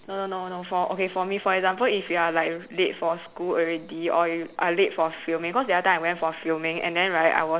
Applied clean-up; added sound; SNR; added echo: none; none; none; none.